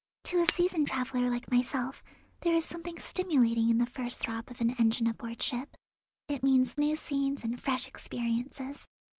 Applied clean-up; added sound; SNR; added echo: neural mask model Resemble Enhance denoiser.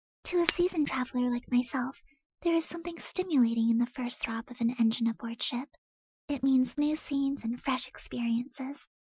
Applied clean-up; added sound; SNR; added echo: classical method Wiener filter.